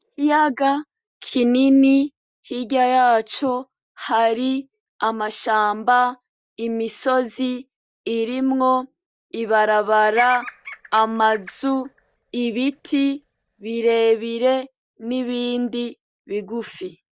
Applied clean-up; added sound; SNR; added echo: neural mask model DeepFilterNet 3.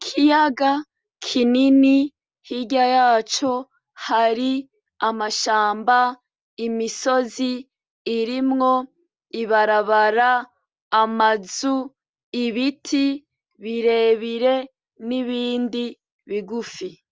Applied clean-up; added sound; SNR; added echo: none; none; none; none.